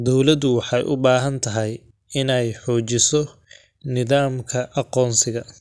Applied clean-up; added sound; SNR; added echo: none; none; none; none.